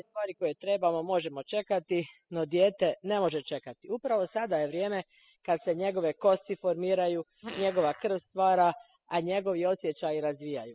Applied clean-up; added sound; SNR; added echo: classical method spectral subtraction.